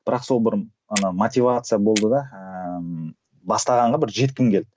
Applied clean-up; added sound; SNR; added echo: none; Clock; 14 dB; none.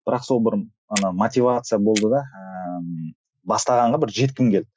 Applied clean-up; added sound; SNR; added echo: classical method Wiener filter.